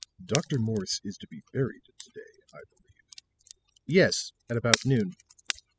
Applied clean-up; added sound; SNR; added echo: classical method spectral subtraction.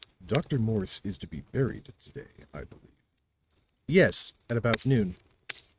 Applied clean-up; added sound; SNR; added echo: neural mask model RNNoise.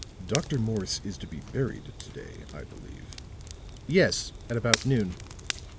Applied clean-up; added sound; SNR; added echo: none; Crackle; 7 dB; none.